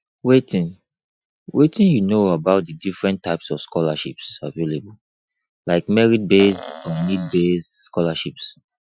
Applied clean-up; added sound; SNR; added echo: classical method Wiener filter.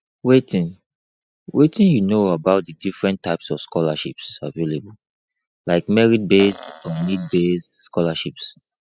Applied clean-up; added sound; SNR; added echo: classical method spectral subtraction.